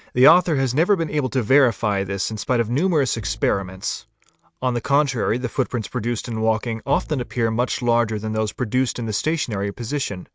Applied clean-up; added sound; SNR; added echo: neural mask model RNNoise.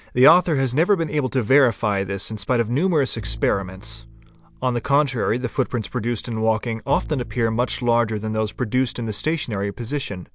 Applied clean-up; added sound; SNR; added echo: none; Bowed string instrument; 18 dB; none.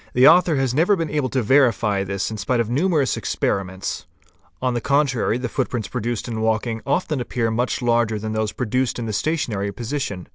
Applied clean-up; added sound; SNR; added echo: none; none; none; none.